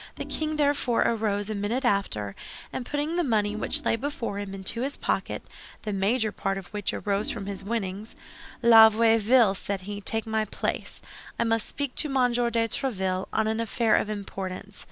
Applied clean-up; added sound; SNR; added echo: none; Organ; 19 dB; none.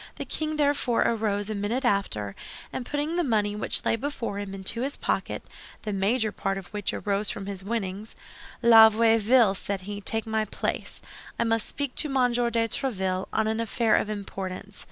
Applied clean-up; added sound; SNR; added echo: none; none; none; none.